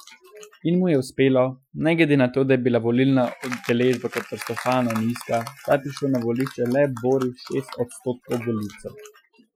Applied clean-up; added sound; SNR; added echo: classical method Wiener filter.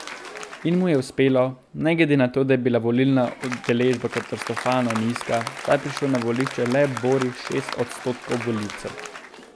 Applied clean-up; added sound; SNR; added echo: none; Applause; 12 dB; none.